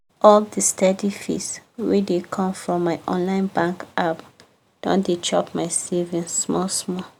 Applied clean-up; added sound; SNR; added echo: none; none; none; none.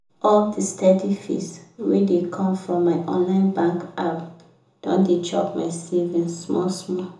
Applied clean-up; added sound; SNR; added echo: none; none; none; reverberation time 0.6 s.